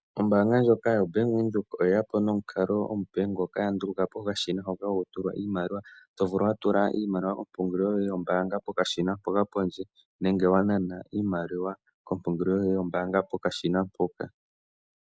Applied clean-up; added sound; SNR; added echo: none; none; none; none.